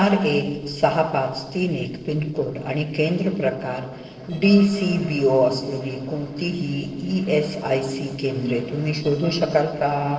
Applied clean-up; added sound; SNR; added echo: neural separator model SepFormer DNS4.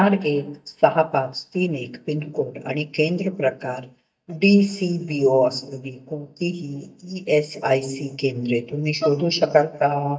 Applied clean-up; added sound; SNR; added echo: neural mask model DeepFilterNet 3.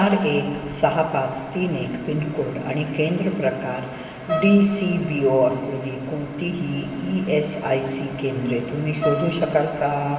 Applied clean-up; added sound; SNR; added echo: none; Piano; 13 dB; reverberation time 1.9 s.